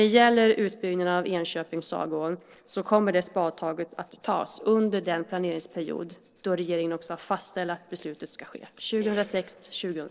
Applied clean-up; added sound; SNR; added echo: neural separator model SepFormer DNS4.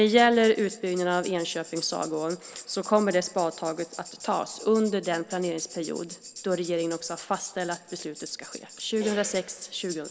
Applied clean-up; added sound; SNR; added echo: none; Tambourine; 17 dB; none.